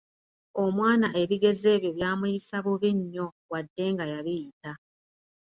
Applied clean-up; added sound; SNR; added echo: none; none; none; none.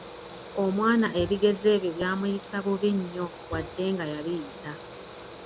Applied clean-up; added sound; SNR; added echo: none; Bowed string instrument + Mechanical fan; 14 dB; none.